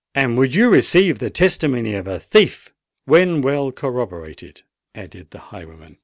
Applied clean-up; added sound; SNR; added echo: none; none; none; none.